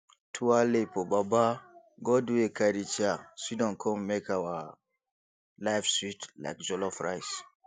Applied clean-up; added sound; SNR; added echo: none; none; none; none.